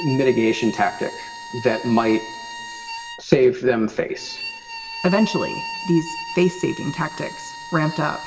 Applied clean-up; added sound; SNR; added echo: none; Bowed string instrument; 12 dB; reverberation time 2.0 s.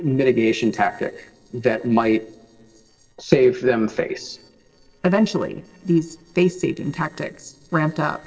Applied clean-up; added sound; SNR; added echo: neural separator model SepFormer DNS4.